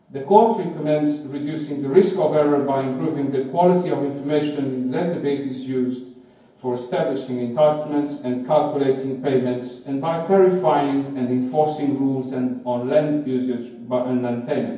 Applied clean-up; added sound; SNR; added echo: none; none; none; reverberation time 0.9 s.